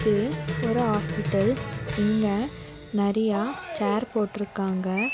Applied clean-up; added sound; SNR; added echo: none; Cheering; 6 dB; none.